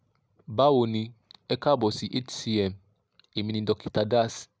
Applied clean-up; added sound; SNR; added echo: none; none; none; none.